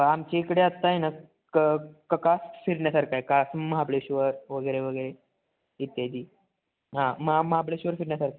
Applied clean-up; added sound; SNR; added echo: none; none; none; none.